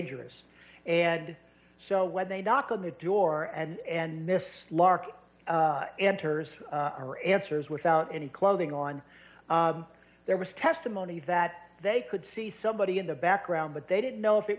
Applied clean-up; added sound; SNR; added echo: none; none; none; none.